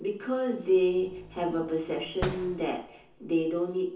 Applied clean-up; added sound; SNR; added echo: none; Slam; 13 dB; reverberation time 0.6 s.